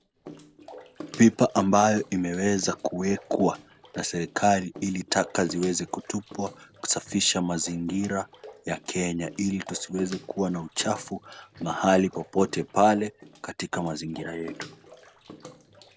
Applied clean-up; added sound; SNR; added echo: none; Bathtub (filling or washing) / Water / Splash, splatter; 19 dB; none.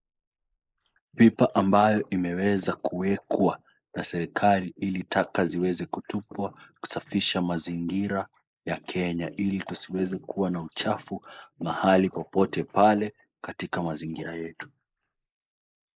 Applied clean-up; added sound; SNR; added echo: neural mask model Resemble Enhance denoiser.